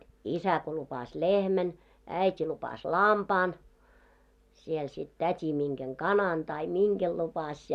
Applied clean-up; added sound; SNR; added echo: none; none; none; none.